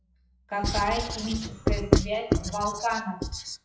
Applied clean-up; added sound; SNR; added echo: classical method WPE with log-MMSE.